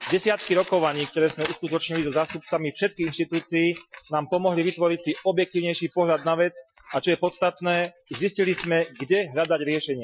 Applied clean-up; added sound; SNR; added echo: classical method Wiener filter.